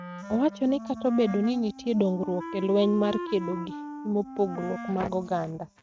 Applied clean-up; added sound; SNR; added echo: neural mask model RNNoise.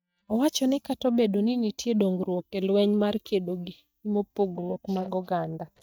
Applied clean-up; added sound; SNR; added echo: neural mask model DeepFilterNet 3.